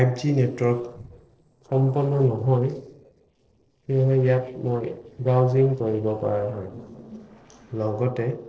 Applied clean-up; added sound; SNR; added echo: neural separator model SepFormer DNS4.